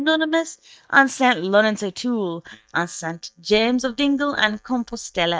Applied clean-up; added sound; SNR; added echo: neural mask model DeepFilterNet 3.